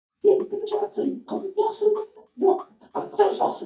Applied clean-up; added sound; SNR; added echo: neural mask model DeepFilterNet 3.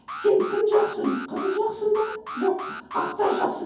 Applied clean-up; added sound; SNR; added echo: none; Alarm; 12 dB; reverberation time 0.6 s.